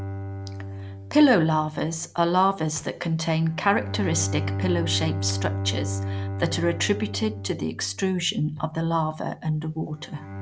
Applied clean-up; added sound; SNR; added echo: none; Bowed string instrument; 7 dB; none.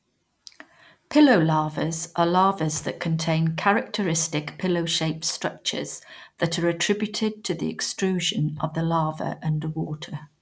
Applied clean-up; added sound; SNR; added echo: none; none; none; none.